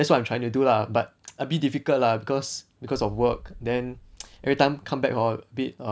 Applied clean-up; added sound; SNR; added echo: none; Boom; 20 dB; none.